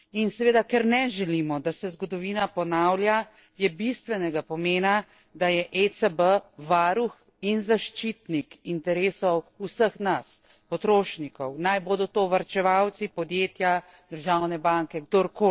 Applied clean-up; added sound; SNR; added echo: neural separator model SepFormer DNS4.